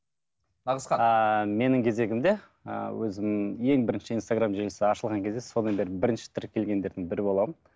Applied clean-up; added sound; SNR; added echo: none; none; none; none.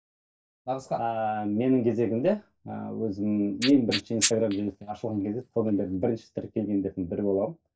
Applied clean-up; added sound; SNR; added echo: neural mask model DeepFilterNet 3.